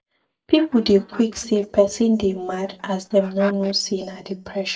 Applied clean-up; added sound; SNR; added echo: neural mask model DeepFilterNet 3.